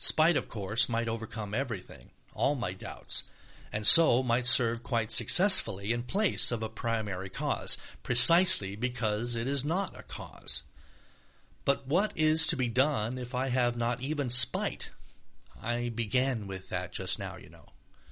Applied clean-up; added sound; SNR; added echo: none; none; none; none.